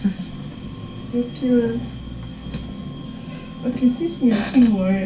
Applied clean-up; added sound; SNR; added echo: none; none; none; reverberation time 0.2 s.